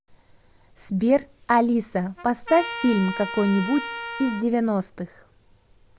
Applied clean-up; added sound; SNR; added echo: none; Trumpet; 11 dB; none.